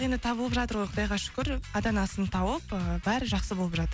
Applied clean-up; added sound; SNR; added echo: none; none; none; none.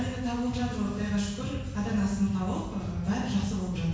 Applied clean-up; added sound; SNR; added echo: none; Wind / Boat, Water vehicle; 14 dB; reverberation time 1.0 s.